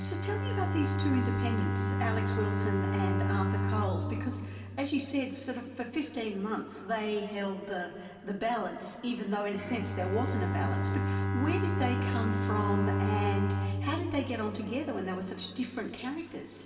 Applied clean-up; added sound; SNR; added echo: none; Bowed string instrument; -1 dB; reverberation time 2.5 s.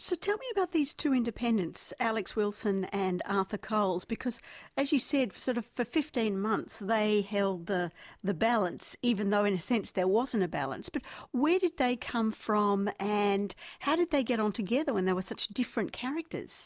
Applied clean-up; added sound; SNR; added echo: none; none; none; none.